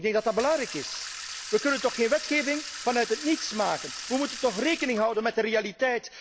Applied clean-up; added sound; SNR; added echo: none; Sink (filling or washing) / Water tap, faucet; 11 dB; none.